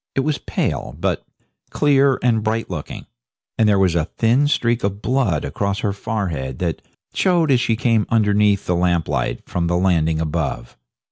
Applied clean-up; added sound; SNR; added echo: none; none; none; none.